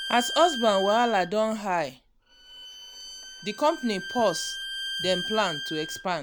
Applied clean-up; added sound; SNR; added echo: none; Bowed string instrument; 9 dB; none.